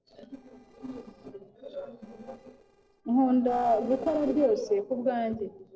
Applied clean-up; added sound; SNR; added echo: neural separator model SepFormer DNS4.